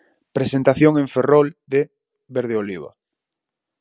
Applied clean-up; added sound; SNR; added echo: none; none; none; none.